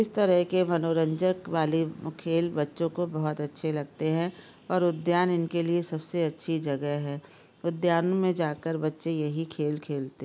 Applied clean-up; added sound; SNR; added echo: none; none; none; none.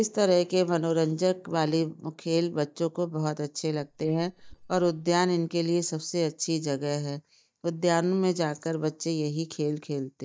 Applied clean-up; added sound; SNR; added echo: neural mask model DeepFilterNet 3.